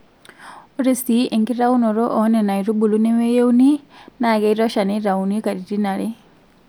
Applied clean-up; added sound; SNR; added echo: none; none; none; none.